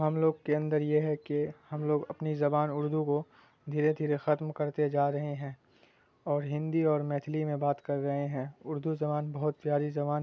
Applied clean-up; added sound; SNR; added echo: none; none; none; none.